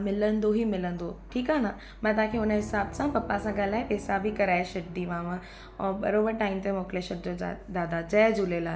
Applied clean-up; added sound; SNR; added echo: none; Piano; 18 dB; none.